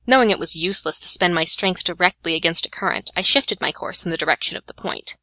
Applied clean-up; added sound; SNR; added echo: none; none; none; none.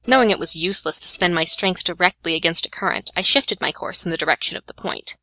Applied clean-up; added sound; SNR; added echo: neural separator model SepFormer DNS4.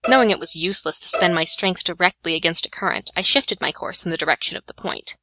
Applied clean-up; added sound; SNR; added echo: neural mask model RNNoise.